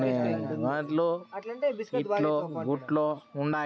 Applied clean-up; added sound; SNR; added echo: none; none; none; none.